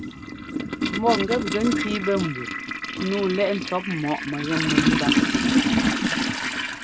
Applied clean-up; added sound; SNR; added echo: none; Toilet flush; -2 dB; none.